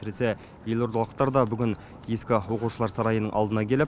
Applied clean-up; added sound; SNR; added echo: none; none; none; none.